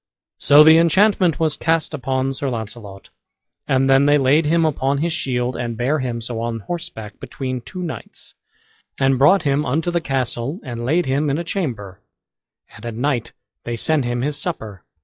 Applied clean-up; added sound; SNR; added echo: classical method log-MMSE.